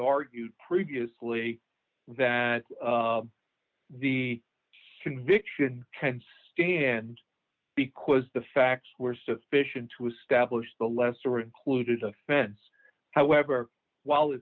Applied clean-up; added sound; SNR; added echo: none; none; none; none.